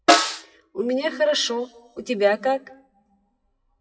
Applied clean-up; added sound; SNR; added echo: classical method WPE with log-MMSE.